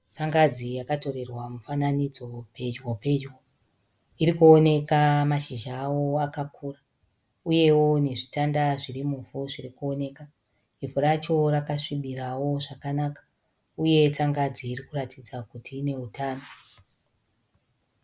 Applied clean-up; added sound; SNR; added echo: none; none; none; none.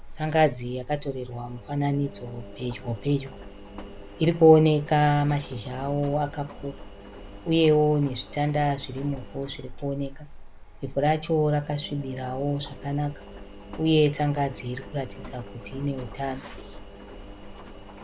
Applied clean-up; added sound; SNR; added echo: none; Engine; 14 dB; none.